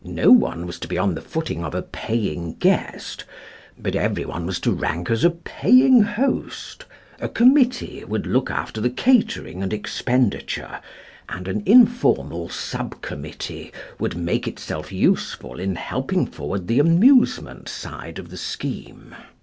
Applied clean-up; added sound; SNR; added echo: none; none; none; none.